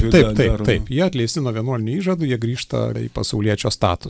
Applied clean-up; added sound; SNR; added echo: none; none; none; none.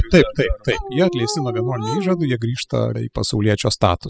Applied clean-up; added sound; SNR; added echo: classical method spectral subtraction.